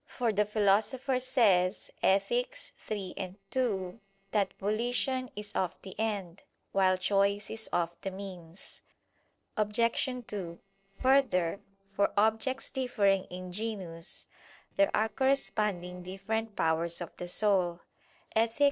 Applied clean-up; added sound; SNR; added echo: neural separator model SepFormer DNS4.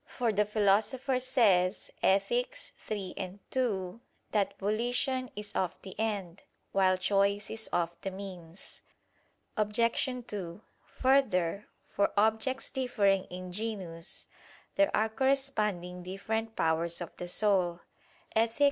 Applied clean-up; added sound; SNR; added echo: none; none; none; none.